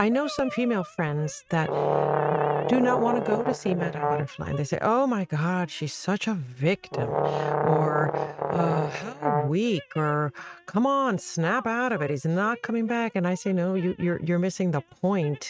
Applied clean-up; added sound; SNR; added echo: neural mask model RNNoise.